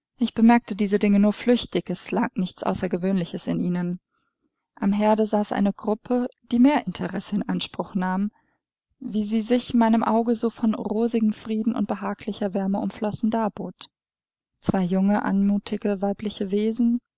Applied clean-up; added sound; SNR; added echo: none; none; none; none.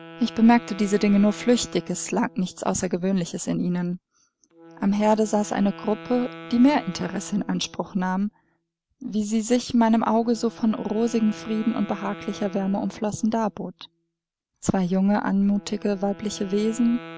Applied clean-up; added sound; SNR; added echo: none; Wind instrument, woodwind instrument; 19 dB; none.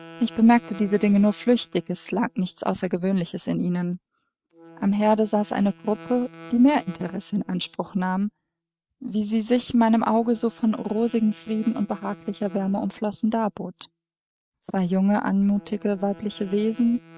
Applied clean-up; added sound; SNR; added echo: neural mask model RNNoise.